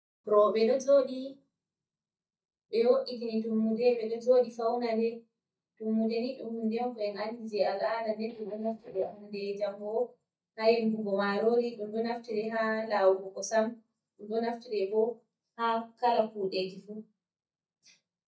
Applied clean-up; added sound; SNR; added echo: neural mask model DeepFilterNet 3.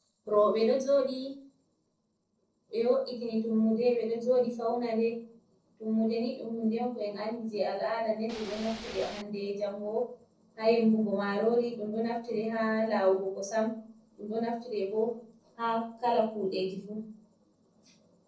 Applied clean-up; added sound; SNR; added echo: neural separator model SepFormer DNS4.